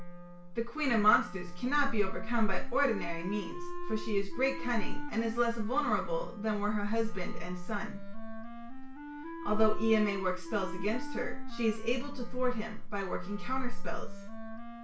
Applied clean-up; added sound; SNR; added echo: none; Wind instrument, woodwind instrument; 15 dB; reverberation time 0.3 s.